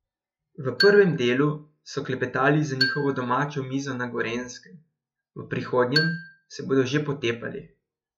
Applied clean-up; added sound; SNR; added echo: classical method log-MMSE.